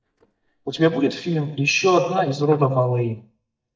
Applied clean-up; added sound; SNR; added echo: neural mask model DeepFilterNet 3.